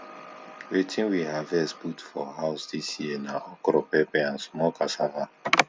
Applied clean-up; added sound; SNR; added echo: none; none; none; none.